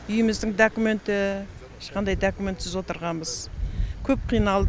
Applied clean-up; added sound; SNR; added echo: none; none; none; none.